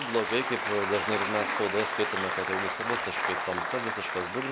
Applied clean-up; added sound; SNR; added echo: none; Applause; 0 dB; none.